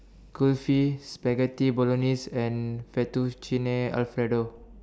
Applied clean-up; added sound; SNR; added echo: none; none; none; none.